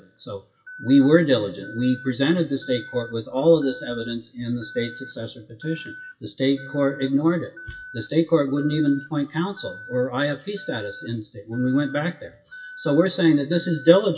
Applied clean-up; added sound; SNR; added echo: classical method WPE with log-MMSE.